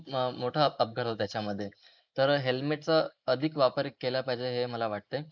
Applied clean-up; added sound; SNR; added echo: neural mask model Resemble Enhance denoiser.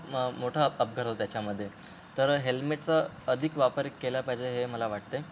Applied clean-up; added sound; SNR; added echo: none; none; none; none.